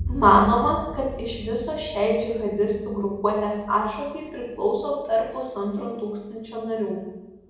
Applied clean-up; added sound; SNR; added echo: none; Boom; 14 dB; reverberation time 0.8 s.